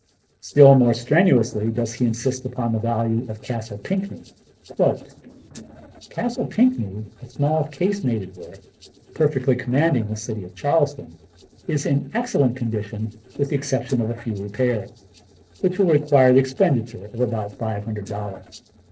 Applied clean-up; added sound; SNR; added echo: neural separator model SepFormer DNS4.